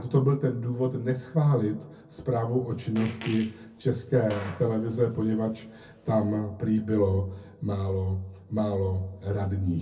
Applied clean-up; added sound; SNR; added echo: none; Fart; 19 dB; reverberation time 0.3 s.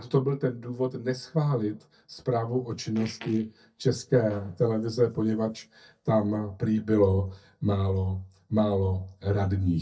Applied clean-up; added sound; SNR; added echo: neural mask model DeepFilterNet 3.